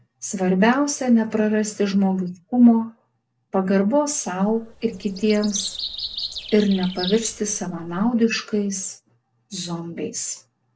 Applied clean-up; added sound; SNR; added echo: none; Bird vocalization, bird call, bird song; 12 dB; none.